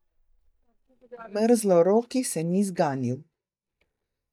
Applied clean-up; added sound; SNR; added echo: neural mask model DeepFilterNet 3.